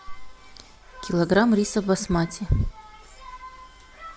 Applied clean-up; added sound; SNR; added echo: none; none; none; none.